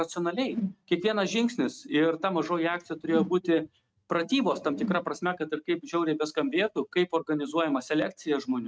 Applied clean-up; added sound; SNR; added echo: neural mask model RNNoise.